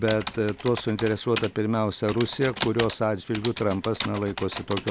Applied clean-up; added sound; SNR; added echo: none; Typing; 8 dB; none.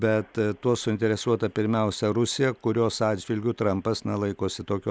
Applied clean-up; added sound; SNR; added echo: none; none; none; none.